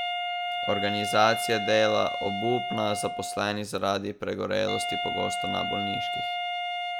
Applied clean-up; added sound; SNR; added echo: none; Wind instrument, woodwind instrument; 3 dB; none.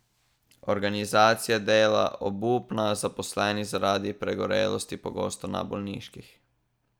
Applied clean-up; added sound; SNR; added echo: none; none; none; none.